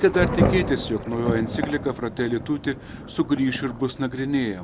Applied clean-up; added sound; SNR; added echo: none; Thunder / Rain; 4 dB; none.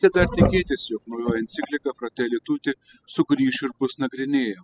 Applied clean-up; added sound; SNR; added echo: classical method spectral subtraction.